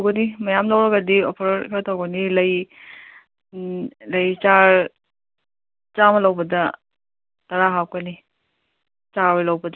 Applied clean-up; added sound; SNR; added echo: none; none; none; none.